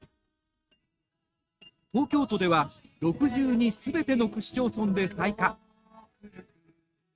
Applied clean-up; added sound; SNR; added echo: neural mask model RNNoise.